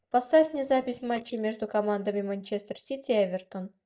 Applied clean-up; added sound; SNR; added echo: neural mask model DeepFilterNet 3.